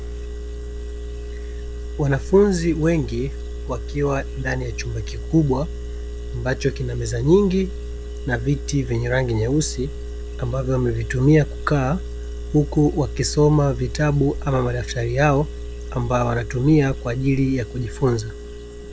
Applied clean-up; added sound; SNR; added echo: none; Engine; 8 dB; none.